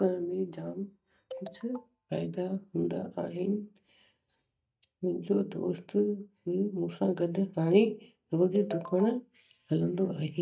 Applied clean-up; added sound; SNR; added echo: neural mask model DeepFilterNet 3.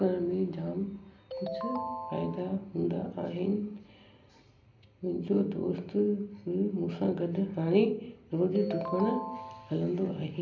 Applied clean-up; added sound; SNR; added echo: none; Ringtone; 8 dB; reverberation time 0.5 s.